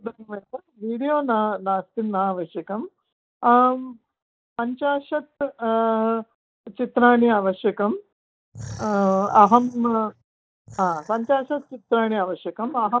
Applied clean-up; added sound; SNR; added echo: neural mask model DeepFilterNet 3.